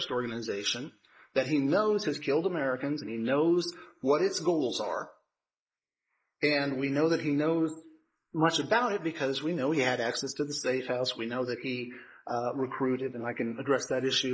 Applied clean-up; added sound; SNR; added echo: neural mask model Resemble Enhance denoiser.